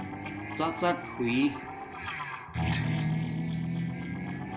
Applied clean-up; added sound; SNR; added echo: none; Guitar; -2 dB; none.